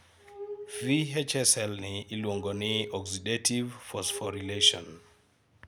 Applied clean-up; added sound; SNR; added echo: none; Glass; 13 dB; none.